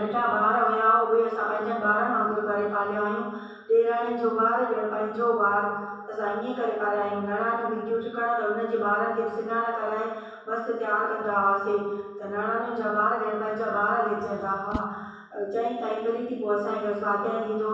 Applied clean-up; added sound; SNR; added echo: none; Whoosh, swoosh, swish; 16 dB; reverberation time 0.7 s.